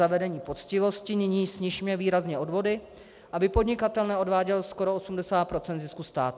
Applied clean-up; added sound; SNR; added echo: none; none; none; none.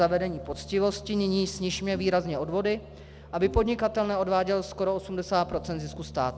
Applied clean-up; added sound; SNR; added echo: none; Bass guitar + Bowed string instrument; 17 dB; none.